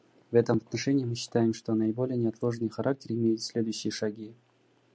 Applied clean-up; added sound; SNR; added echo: none; none; none; none.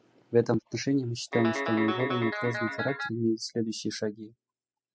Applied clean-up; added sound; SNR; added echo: classical method spectral subtraction.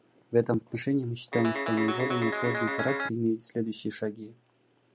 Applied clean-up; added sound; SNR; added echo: none; Guitar; 1 dB; none.